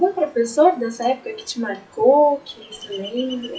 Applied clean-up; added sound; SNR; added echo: classical method WPE with log-MMSE.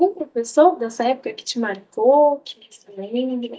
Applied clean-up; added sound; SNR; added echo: neural mask model DeepFilterNet 3.